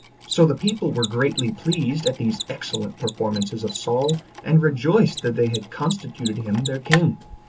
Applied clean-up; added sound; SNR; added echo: none; Mechanisms; 11 dB; reverberation time 0.2 s.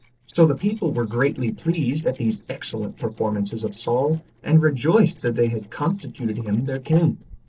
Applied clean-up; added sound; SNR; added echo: neural separator model SepFormer DNS4.